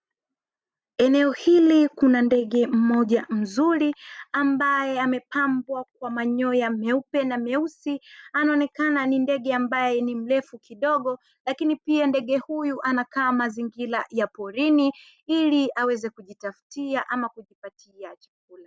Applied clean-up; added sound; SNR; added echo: none; none; none; none.